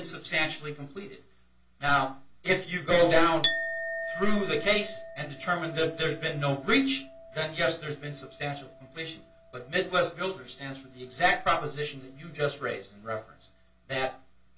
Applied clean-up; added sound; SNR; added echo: none; Chink, clink; 12 dB; reverberation time 0.2 s.